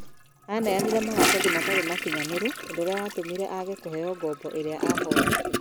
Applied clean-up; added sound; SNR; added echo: none; Toilet flush / Gurgling; -2 dB; none.